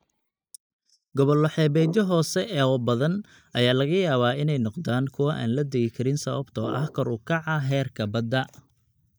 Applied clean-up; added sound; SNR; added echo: neural mask model DeepFilterNet 3.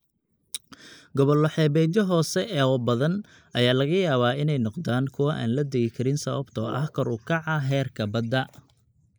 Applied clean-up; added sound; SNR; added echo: neural mask model Resemble Enhance denoiser.